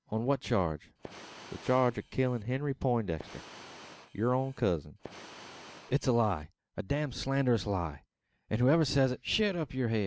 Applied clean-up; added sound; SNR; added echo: none; Fire; 18 dB; none.